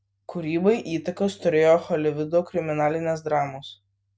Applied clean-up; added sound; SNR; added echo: none; none; none; none.